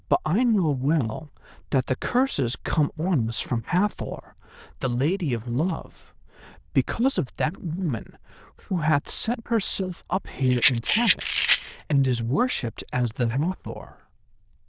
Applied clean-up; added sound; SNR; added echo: neural diffusion model UNIVERSE++.